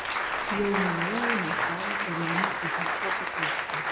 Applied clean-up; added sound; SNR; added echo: none; Applause; -5 dB; none.